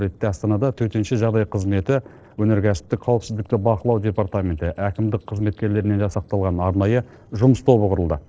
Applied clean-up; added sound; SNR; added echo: neural separator model SepFormer DNS4.